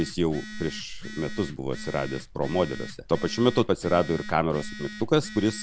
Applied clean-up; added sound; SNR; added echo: none; Telephone; 11 dB; none.